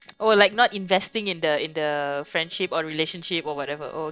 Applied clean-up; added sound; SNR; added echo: neural separator model SepFormer DNS4.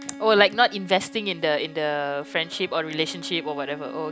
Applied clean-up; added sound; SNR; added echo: none; Bowed string instrument; 17 dB; none.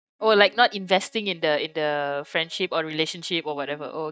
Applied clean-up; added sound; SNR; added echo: neural mask model DeepFilterNet 3.